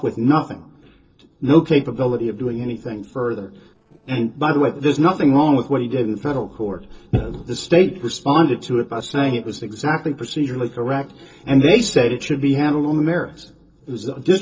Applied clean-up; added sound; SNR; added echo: neural separator model SepFormer DNS4.